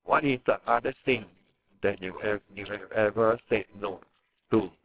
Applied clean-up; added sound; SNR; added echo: neural separator model SepFormer WHAMR!.